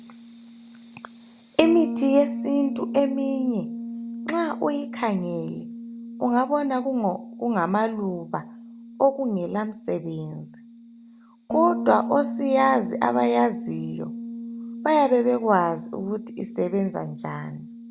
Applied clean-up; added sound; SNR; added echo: none; Bass guitar; 9 dB; none.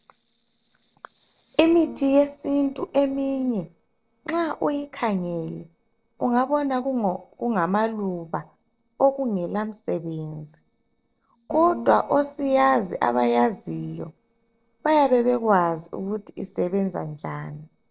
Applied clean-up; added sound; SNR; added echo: neural separator model SepFormer DNS4.